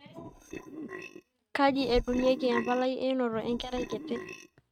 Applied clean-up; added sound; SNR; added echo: neural mask model RNNoise.